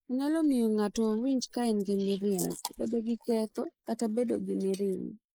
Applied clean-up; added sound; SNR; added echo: neural mask model Resemble Enhance denoiser.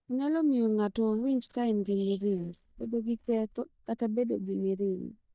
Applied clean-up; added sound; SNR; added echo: neural mask model DeepFilterNet 3.